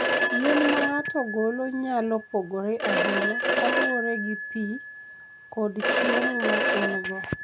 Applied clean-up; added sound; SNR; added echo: none; Telephone; -4 dB; none.